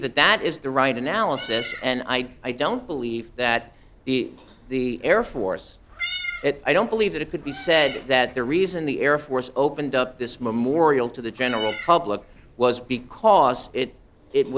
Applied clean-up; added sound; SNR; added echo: none; Meow; 17 dB; none.